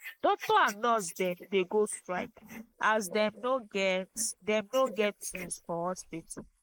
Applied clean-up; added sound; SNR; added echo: neural mask model Resemble Enhance denoiser.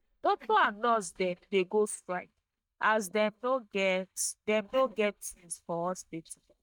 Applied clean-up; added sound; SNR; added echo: neural mask model DeepFilterNet 3.